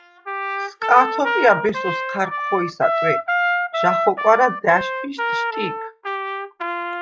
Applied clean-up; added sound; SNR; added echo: classical method log-MMSE.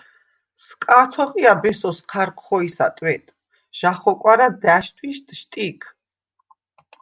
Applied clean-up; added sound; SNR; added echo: none; none; none; none.